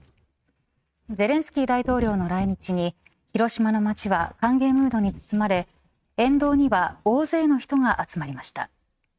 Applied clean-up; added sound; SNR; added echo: neural mask model RNNoise.